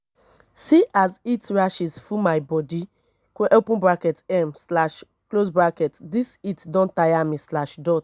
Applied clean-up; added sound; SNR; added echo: none; none; none; none.